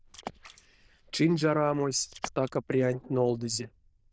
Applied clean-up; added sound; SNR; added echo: neural diffusion model UNIVERSE++.